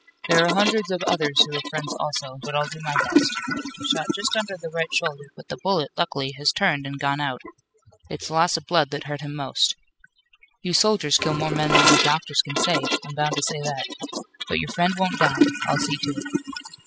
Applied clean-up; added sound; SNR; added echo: classical method spectral subtraction.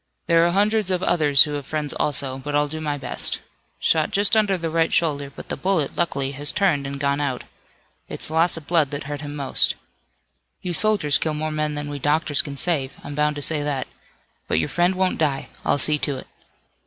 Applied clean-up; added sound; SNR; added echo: none; none; none; none.